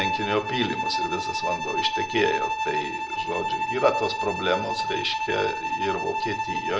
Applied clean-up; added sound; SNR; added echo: none; Bowed string instrument; 0 dB; none.